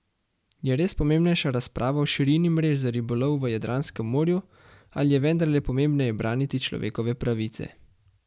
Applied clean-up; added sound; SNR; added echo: none; none; none; none.